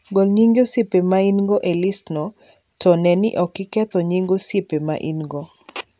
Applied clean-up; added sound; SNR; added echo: none; none; none; none.